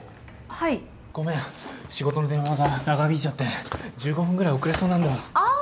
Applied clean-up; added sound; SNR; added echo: none; none; none; none.